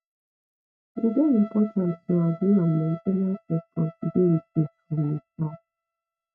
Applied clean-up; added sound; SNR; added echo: neural mask model RNNoise.